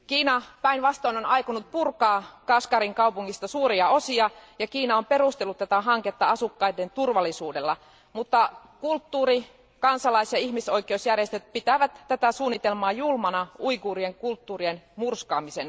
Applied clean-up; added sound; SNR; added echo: none; none; none; none.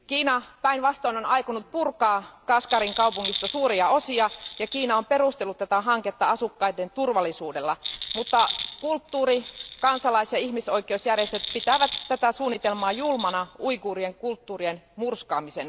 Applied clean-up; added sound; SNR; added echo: none; Rattle; 7 dB; none.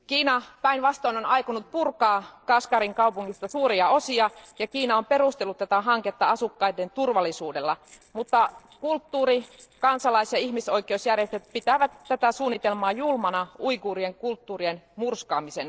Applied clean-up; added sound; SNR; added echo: neural separator model SepFormer DNS4.